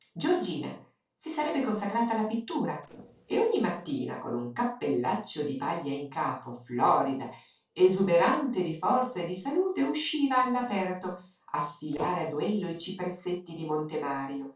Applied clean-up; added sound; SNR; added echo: neural separator model SepFormer DNS4.